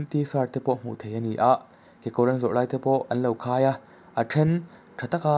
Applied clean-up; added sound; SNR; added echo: none; none; none; none.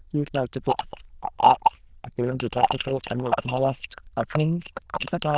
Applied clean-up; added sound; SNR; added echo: neural diffusion model UNIVERSE++.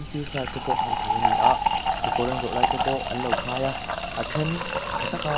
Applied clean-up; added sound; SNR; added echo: none; Fill (with liquid); -4 dB; none.